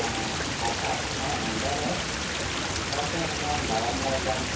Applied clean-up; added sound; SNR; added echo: none; Stream; -4 dB; reverberation time 0.7 s.